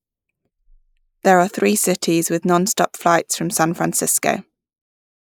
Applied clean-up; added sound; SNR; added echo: neural mask model Resemble Enhance denoiser.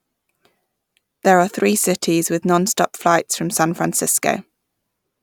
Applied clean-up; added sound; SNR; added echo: none; none; none; none.